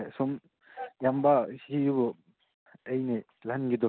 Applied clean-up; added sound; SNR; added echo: none; none; none; none.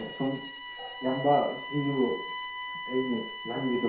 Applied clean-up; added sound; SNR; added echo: none; Bowed string instrument; 8 dB; reverberation time 0.6 s.